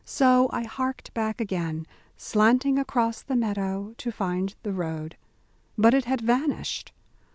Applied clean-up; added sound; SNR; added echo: none; none; none; none.